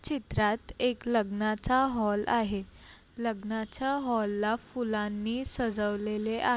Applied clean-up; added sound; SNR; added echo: none; none; none; none.